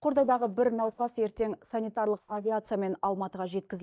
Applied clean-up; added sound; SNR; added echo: neural mask model DeepFilterNet 3.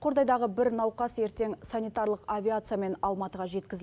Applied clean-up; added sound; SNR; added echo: none; none; none; none.